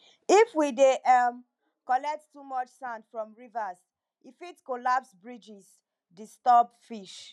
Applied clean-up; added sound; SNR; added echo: none; none; none; none.